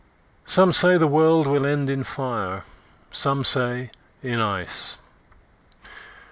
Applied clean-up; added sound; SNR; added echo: none; none; none; none.